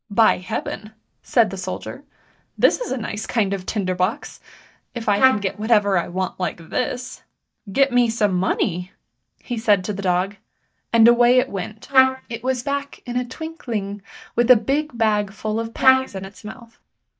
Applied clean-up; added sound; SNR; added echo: neural mask model DeepFilterNet 3.